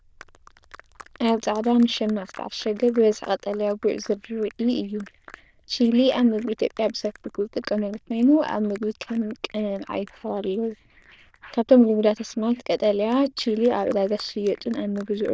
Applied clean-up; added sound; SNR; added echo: neural diffusion model UNIVERSE++.